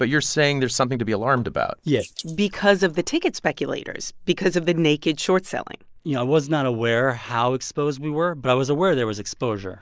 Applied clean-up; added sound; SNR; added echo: neural mask model Resemble Enhance denoiser.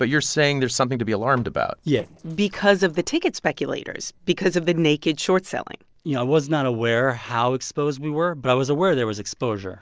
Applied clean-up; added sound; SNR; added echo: neural separator model SepFormer DNS4.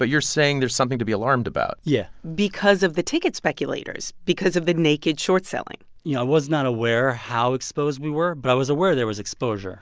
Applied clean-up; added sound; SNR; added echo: none; none; none; none.